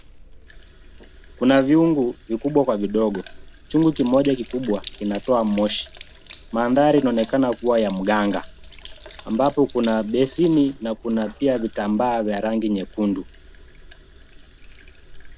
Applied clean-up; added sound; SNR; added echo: none; Sink (filling or washing); 18 dB; none.